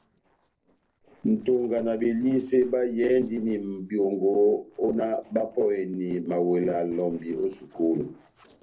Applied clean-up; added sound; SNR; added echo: neural separator model SepFormer DNS4.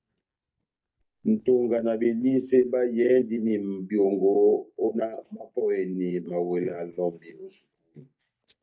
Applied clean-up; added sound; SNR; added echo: neural mask model DeepFilterNet 3.